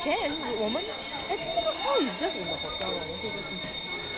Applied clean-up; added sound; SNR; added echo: none; Bell; -3 dB; none.